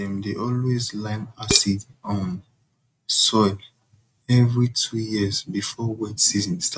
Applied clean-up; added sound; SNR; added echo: neural mask model RNNoise.